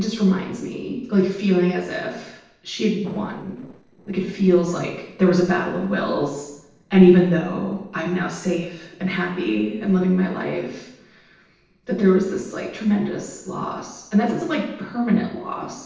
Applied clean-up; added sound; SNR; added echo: neural separator model SepFormer DNS4.